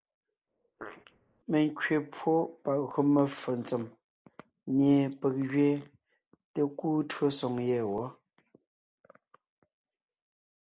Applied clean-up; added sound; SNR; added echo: neural mask model Resemble Enhance denoiser.